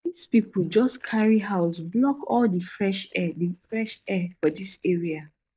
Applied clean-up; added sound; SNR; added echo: neural mask model DeepFilterNet 3.